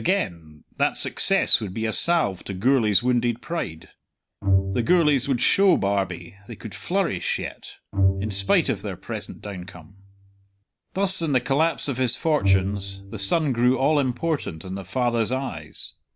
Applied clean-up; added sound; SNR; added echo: none; Bowed string instrument; 5 dB; none.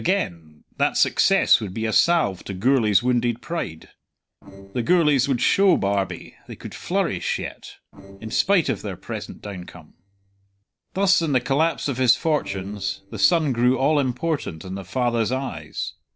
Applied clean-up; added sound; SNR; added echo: neural separator model SepFormer DNS4.